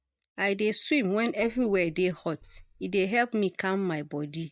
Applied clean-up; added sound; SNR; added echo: neural mask model DeepFilterNet 3.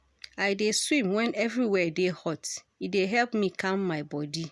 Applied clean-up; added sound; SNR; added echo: none; none; none; none.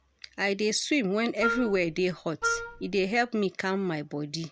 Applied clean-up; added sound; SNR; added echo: none; Wind instrument, woodwind instrument; 5 dB; none.